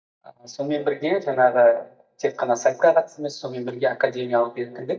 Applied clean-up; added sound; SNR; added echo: neural mask model DeepFilterNet 3.